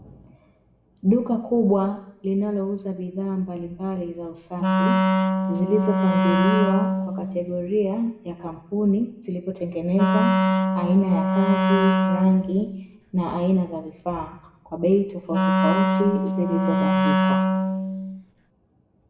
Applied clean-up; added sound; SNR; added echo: none; Wind instrument, woodwind instrument; -4 dB; reverberation time 0.7 s.